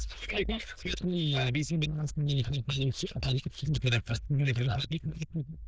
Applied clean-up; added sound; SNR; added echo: neural diffusion model UNIVERSE++.